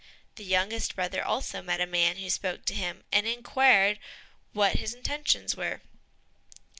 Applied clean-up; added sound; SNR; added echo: none; none; none; none.